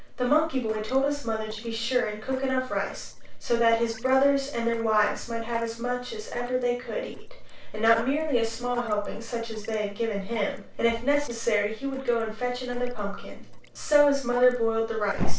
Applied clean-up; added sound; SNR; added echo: neural separator model SepFormer DNS4.